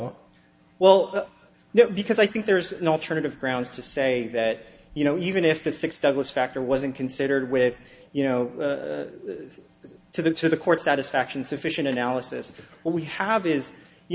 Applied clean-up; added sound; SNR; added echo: none; none; none; none.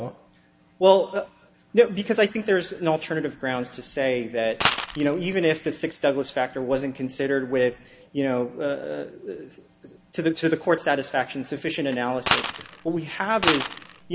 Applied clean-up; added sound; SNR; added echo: none; Coin (dropping); 2 dB; none.